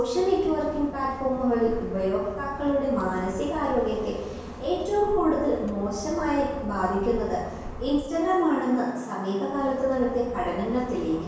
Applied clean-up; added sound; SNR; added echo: none; Engine / Boat, Water vehicle; 14 dB; reverberation time 1.0 s.